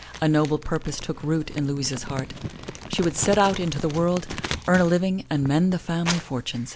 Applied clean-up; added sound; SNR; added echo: none; Crumpling, crinkling; 12 dB; none.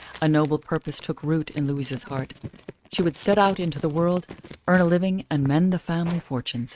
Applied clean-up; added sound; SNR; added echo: neural mask model RNNoise.